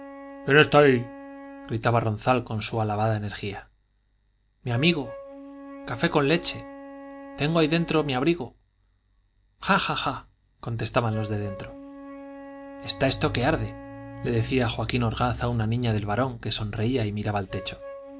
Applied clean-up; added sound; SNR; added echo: none; Wind instrument, woodwind instrument; 17 dB; none.